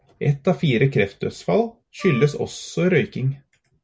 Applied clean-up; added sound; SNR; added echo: none; Wind instrument, woodwind instrument; 17 dB; none.